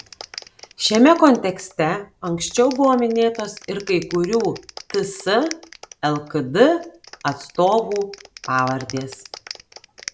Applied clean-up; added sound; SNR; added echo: none; Clapping; 19 dB; none.